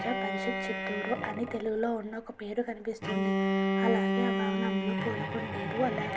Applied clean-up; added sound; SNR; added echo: none; Bowed string instrument; -2 dB; none.